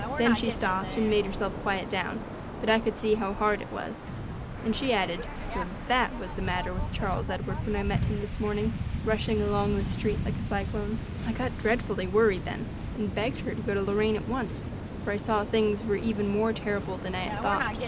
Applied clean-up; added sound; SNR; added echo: none; Waves, surf; 4 dB; none.